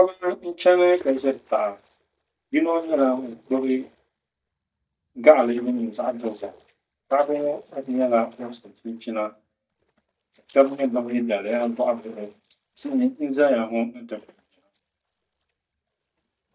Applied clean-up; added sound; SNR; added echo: neural mask model DeepFilterNet 3.